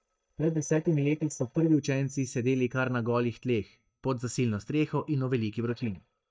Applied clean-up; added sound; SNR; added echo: neural mask model DeepFilterNet 3.